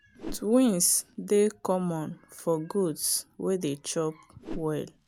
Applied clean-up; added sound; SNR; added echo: none; Whoosh, swoosh, swish; 17 dB; none.